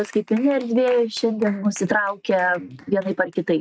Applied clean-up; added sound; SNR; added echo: neural mask model RNNoise.